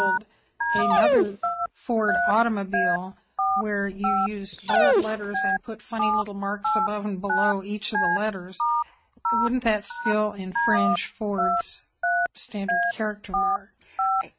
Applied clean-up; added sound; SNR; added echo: neural mask model RNNoise.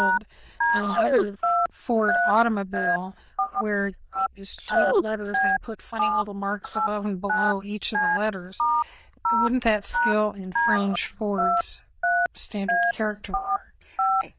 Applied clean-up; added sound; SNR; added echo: neural diffusion model UNIVERSE++.